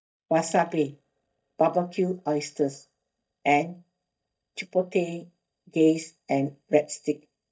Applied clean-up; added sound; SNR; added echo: neural mask model DeepFilterNet 3.